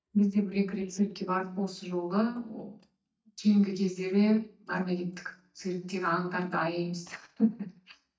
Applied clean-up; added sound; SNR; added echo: neural mask model DeepFilterNet 3.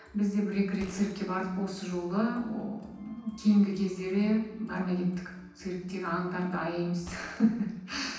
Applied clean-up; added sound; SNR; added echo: none; Gunshot, gunfire; 18 dB; reverberation time 0.9 s.